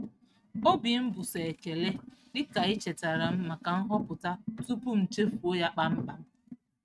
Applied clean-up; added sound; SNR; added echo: neural mask model RNNoise.